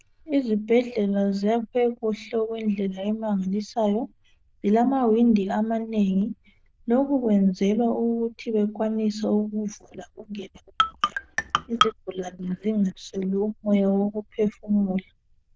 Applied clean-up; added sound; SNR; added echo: neural diffusion model UNIVERSE++.